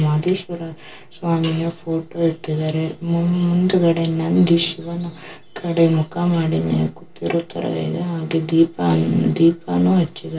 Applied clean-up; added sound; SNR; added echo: none; none; none; reverberation time 0.1 s.